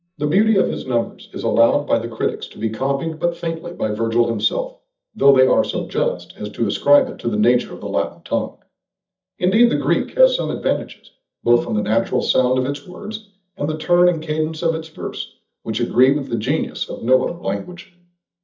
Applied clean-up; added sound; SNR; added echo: neural mask model DeepFilterNet 3.